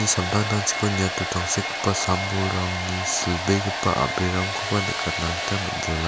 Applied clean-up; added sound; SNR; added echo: none; Domestic sounds, home sounds; 3 dB; none.